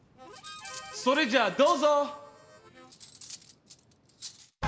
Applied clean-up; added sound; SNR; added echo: none; Cutlery, silverware + Harmonica; 17 dB; none.